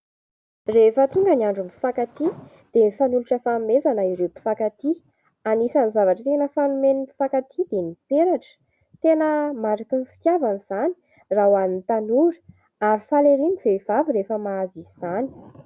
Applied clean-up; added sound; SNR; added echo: none; none; none; none.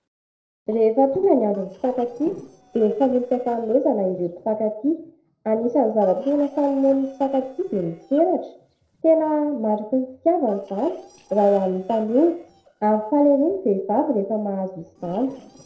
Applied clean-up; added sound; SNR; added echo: neural separator model SepFormer DNS4.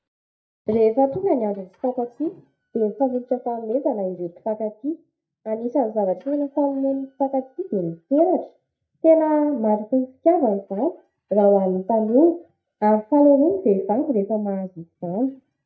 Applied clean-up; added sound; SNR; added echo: neural mask model DeepFilterNet 3.